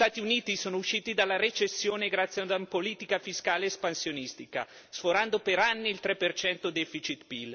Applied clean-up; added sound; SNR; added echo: none; none; none; none.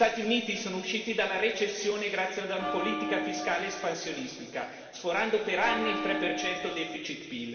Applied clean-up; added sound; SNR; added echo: none; Bell; 4 dB; reverberation time 2.1 s.